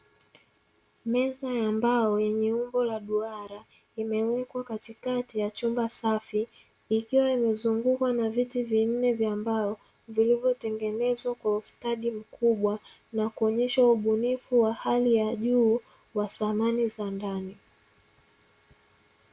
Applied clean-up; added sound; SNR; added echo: none; none; none; none.